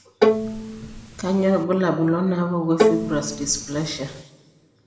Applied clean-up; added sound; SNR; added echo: none; Bowed string instrument; 0 dB; reverberation time 1.0 s.